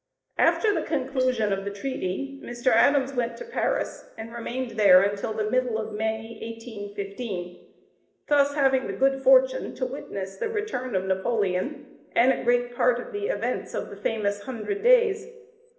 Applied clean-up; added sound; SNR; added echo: neural separator model SepFormer DNS4.